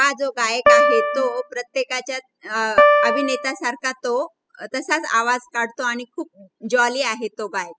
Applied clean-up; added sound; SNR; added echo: classical method spectral subtraction.